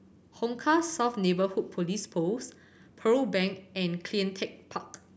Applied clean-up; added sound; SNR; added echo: none; none; none; none.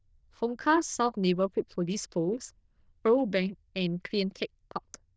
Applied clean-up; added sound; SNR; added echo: neural diffusion model UNIVERSE++.